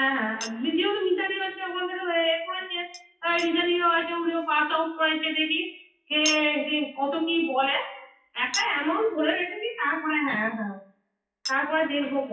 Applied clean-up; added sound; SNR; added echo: classical method WPE with log-MMSE.